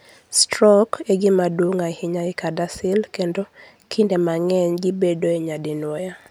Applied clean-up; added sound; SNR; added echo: none; none; none; none.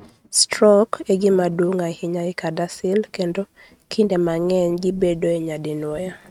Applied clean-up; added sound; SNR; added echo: neural mask model RNNoise.